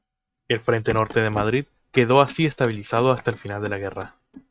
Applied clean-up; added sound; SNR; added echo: neural mask model RNNoise.